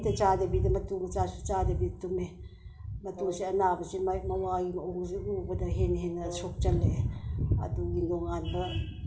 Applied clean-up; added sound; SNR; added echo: none; Brass instrument; 18 dB; reverberation time 0.7 s.